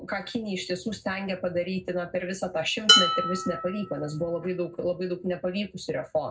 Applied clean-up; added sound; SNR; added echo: none; Dishes, pots, and pans; -2 dB; reverberation time 0.3 s.